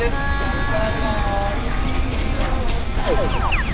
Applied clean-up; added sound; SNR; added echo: none; Stream / Bird; -4 dB; none.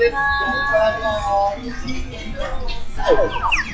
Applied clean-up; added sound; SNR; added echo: classical method log-MMSE.